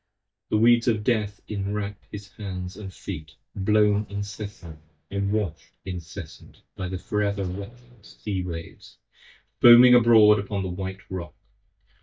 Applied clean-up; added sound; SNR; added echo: neural mask model DeepFilterNet 3.